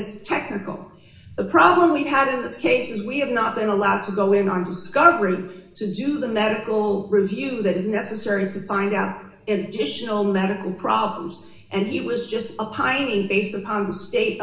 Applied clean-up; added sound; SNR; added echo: none; none; none; reverberation time 0.8 s.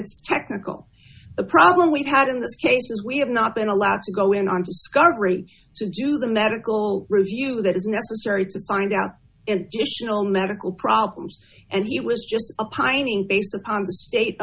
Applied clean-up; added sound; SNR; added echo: none; none; none; none.